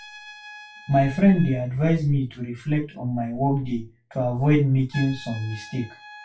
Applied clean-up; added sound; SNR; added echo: classical method WPE with log-MMSE.